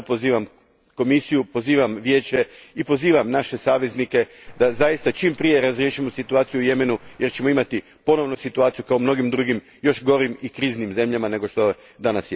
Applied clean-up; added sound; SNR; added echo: none; Cricket; 17 dB; none.